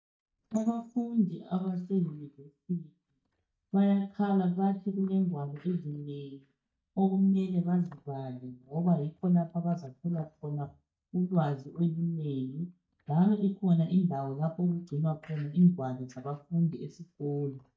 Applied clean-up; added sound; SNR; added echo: neural mask model DeepFilterNet 3.